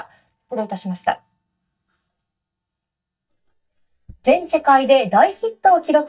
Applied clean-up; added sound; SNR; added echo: neural mask model DeepFilterNet 3.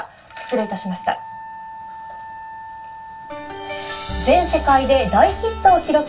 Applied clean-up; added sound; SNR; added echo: none; Wind instrument, woodwind instrument; 16 dB; reverberation time 0.2 s.